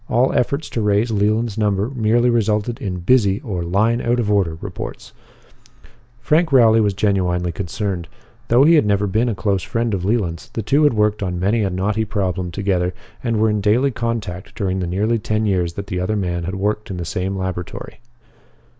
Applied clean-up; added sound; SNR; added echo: none; none; none; none.